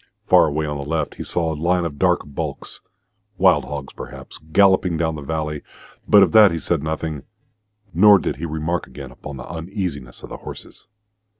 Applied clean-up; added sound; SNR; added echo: none; none; none; none.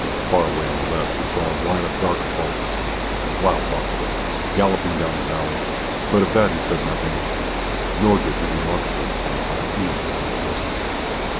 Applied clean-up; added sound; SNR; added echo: none; Water; -1 dB; none.